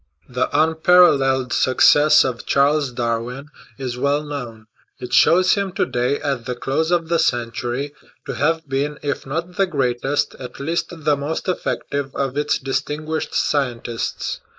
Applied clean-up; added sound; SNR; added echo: neural mask model Resemble Enhance denoiser.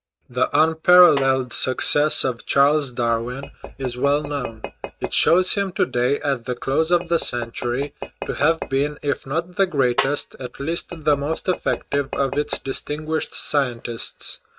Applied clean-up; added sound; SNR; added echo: neural mask model RNNoise.